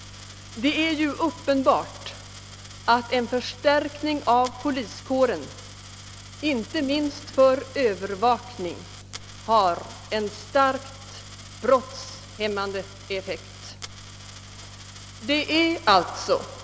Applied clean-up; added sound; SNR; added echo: none; Coin (dropping); 20 dB; none.